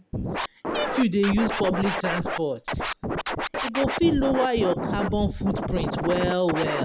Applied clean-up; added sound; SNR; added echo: none; Scratching (performance technique); 3 dB; none.